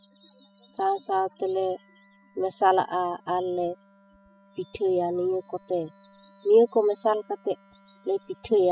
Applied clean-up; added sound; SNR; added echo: classical method spectral subtraction.